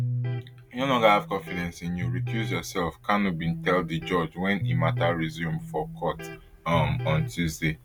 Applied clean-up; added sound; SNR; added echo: none; Electric guitar; 6 dB; none.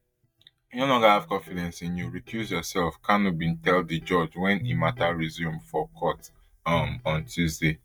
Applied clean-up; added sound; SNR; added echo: neural mask model DeepFilterNet 3.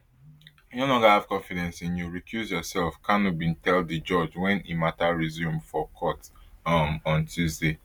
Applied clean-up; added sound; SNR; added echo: none; none; none; none.